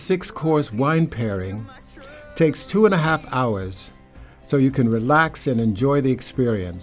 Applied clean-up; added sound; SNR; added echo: none; none; none; none.